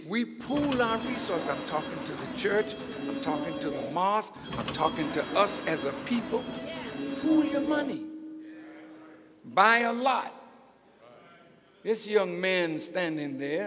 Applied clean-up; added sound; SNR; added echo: none; Subway, metro, underground / Sliding door; 5 dB; none.